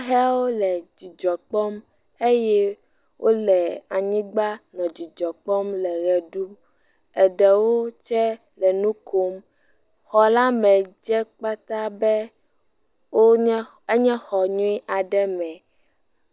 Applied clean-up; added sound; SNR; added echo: none; none; none; none.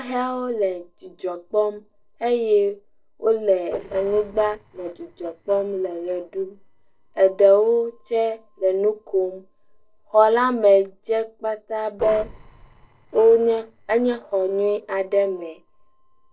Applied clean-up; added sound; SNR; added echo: neural separator model SepFormer DNS4.